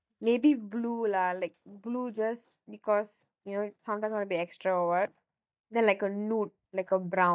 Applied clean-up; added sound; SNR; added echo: neural mask model DeepFilterNet 3.